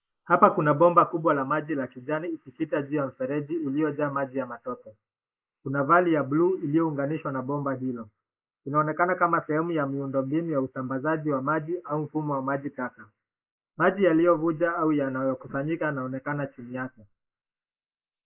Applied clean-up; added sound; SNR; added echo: neural mask model Resemble Enhance denoiser.